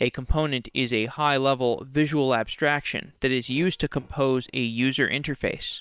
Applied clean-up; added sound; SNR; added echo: neural separator model SepFormer WHAM!.